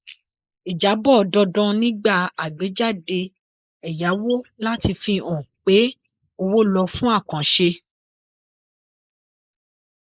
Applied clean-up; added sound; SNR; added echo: neural mask model Resemble Enhance denoiser.